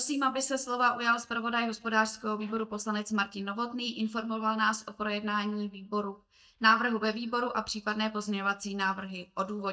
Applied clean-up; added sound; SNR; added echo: neural mask model DeepFilterNet 3.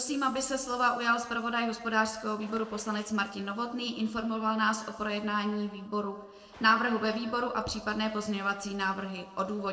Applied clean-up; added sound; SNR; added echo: neural separator model SepFormer DNS4.